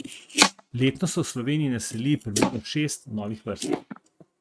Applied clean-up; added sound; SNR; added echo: neural mask model RNNoise.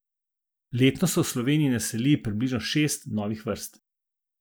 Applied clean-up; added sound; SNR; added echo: none; none; none; none.